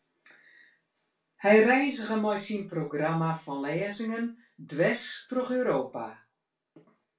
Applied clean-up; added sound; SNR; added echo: none; none; none; reverberation time 0.2 s.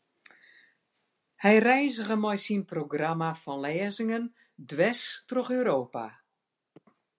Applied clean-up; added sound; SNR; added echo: none; none; none; none.